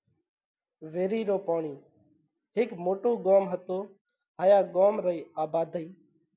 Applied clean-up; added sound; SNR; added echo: none; none; none; none.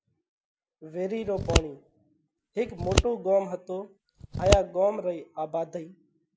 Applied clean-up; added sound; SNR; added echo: none; Scissors; -1 dB; none.